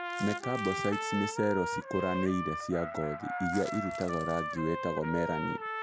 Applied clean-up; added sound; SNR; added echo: none; Coin (dropping) + Trumpet; 3 dB; none.